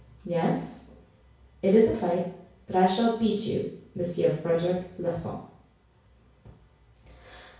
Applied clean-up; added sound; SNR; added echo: none; none; none; reverberation time 0.6 s.